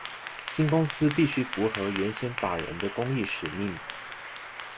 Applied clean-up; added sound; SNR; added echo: none; Applause / Clapping; 9 dB; none.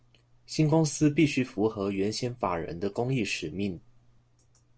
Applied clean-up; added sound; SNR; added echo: none; none; none; none.